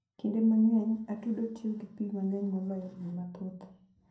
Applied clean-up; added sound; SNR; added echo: none; none; none; reverberation time 0.6 s.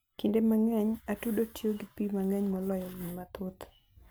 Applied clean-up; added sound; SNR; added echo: none; none; none; none.